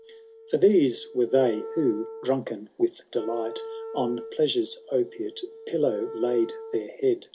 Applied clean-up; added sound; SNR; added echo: none; Wind instrument, woodwind instrument; 13 dB; none.